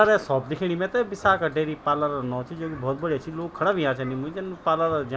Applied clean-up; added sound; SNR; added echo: none; none; none; none.